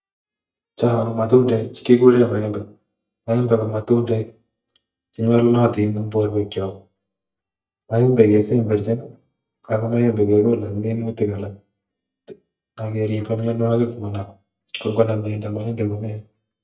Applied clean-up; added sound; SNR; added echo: neural mask model DeepFilterNet 3.